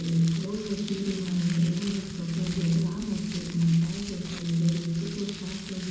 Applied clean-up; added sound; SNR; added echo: none; Crumpling, crinkling; 14 dB; reverberation time 1.1 s.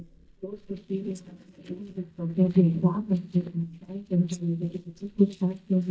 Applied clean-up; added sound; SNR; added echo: neural mask model DeepFilterNet 3.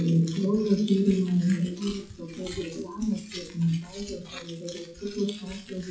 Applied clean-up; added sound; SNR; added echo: classical method WPE with log-MMSE.